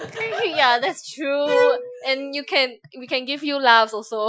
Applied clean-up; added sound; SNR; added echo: classical method Wiener filter.